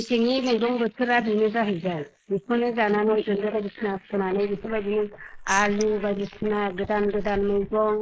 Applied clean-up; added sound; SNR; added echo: neural mask model Resemble Enhance denoiser.